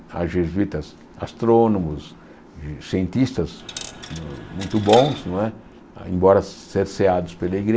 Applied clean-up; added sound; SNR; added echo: none; Coin (dropping); 13 dB; none.